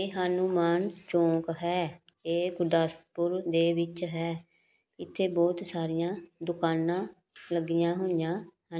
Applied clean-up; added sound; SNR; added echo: none; none; none; none.